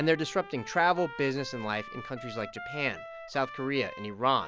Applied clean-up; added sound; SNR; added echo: none; Trumpet; 14 dB; none.